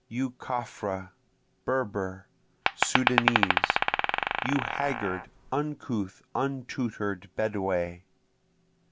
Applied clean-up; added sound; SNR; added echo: none; Glass; -4 dB; none.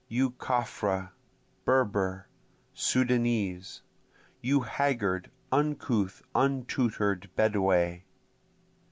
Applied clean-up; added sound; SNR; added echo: none; none; none; none.